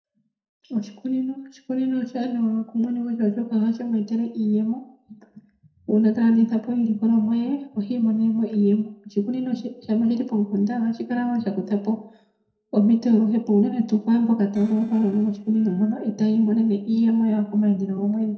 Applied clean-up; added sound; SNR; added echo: neural separator model SepFormer DNS4.